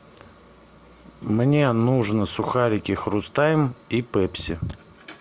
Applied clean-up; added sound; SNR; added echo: none; none; none; none.